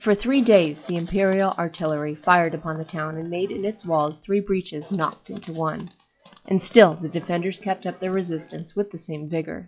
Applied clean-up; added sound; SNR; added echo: classical method log-MMSE.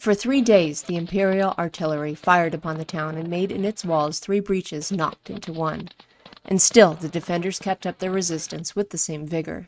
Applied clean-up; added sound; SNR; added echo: neural mask model RNNoise.